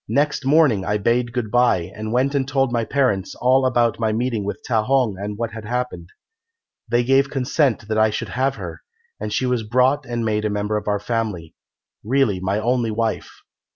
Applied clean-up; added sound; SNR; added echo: none; none; none; none.